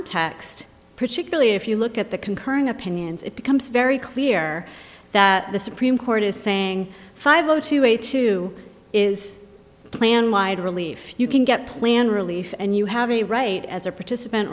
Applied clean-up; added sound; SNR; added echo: none; none; none; none.